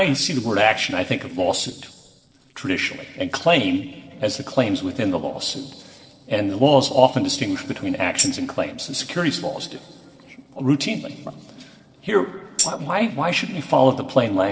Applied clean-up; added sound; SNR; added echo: neural separator model SepFormer DNS4.